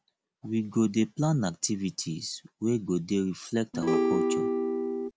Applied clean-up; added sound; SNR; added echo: none; Acoustic guitar / Strum; -3 dB; none.